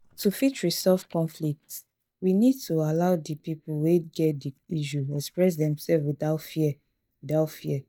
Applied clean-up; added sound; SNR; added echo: neural mask model DeepFilterNet 3.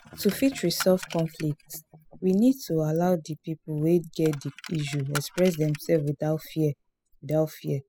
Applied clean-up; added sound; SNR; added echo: classical method spectral subtraction.